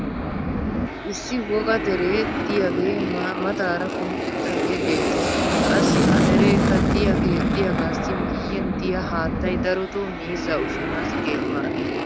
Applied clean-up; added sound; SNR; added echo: none; Aircraft; -4 dB; none.